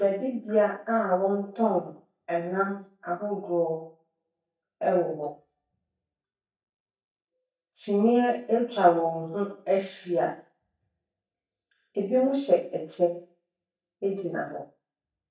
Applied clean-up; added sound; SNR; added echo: neural mask model DeepFilterNet 3.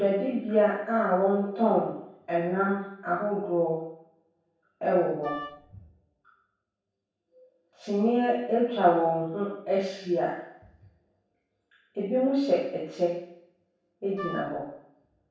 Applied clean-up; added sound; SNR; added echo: none; Wind instrument, woodwind instrument; 12 dB; reverberation time 0.7 s.